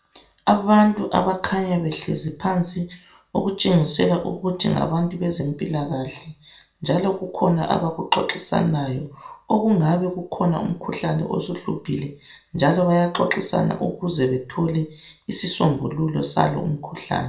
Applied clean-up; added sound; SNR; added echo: none; none; none; reverberation time 0.3 s.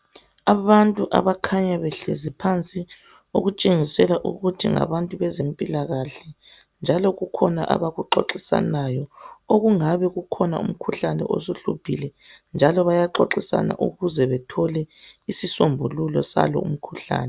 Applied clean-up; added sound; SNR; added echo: none; none; none; none.